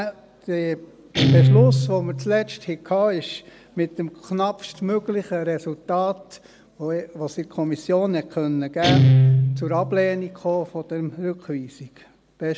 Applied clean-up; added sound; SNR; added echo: none; Guitar; -1 dB; none.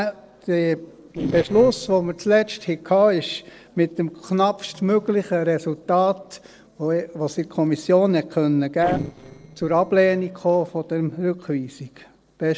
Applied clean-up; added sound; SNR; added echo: neural separator model SepFormer DNS4.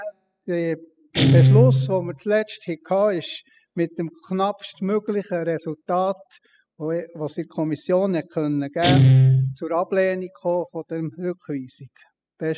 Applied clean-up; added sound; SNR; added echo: classical method spectral subtraction.